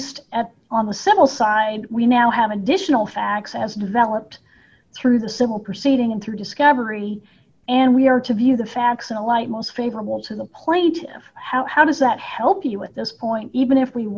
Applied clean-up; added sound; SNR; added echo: none; none; none; none.